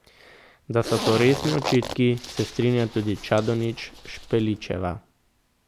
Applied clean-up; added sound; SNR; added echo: none; Zipper (clothing); 9 dB; none.